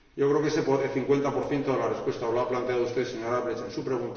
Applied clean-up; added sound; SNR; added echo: none; none; none; reverberation time 1.0 s.